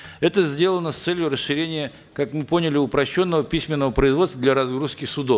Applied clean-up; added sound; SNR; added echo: none; none; none; none.